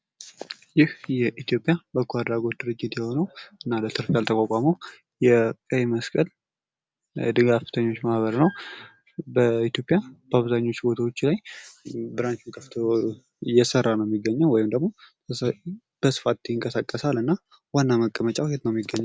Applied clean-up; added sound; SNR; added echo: none; none; none; none.